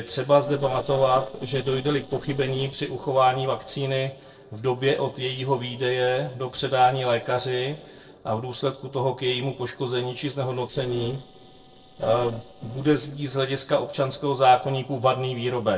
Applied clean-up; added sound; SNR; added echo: neural separator model SepFormer DNS4.